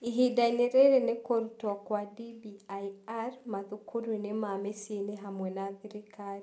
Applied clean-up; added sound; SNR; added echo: none; none; none; none.